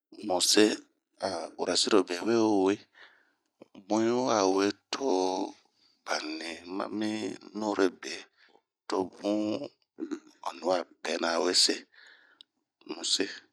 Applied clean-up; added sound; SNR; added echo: none; none; none; none.